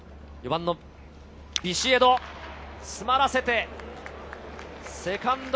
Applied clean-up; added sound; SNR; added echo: none; none; none; none.